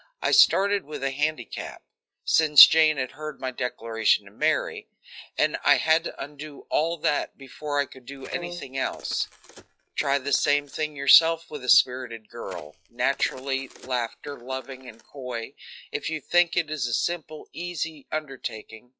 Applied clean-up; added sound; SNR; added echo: classical method log-MMSE.